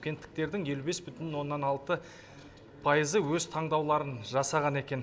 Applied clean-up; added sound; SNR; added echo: none; none; none; none.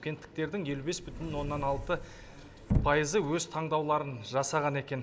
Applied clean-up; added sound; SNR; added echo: none; Sliding door / Slam / Wood; 4 dB; none.